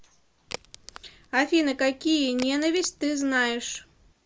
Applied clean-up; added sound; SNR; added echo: none; Crack; 19 dB; none.